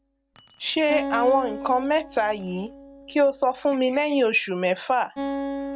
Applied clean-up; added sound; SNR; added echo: none; Keys jangling + Acoustic guitar; 11 dB; none.